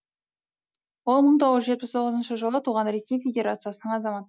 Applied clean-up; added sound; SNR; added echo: none; none; none; none.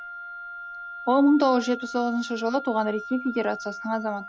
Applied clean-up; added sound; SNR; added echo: none; Wind instrument, woodwind instrument; 12 dB; none.